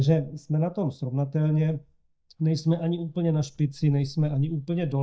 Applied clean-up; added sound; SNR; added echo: neural mask model DeepFilterNet 3.